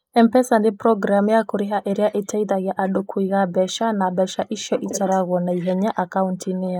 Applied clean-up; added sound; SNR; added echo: neural mask model Resemble Enhance denoiser.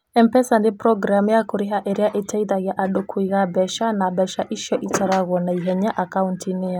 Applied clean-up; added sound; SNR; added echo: none; none; none; none.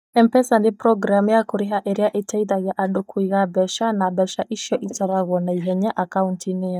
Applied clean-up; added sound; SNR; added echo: neural mask model DeepFilterNet 3.